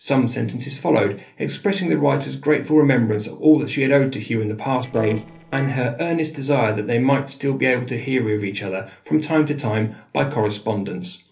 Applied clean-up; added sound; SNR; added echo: neural separator model SepFormer DNS4.